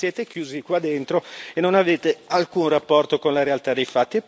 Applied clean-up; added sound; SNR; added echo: none; none; none; none.